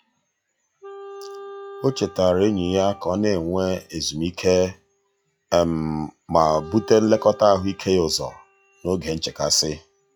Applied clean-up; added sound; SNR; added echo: classical method log-MMSE.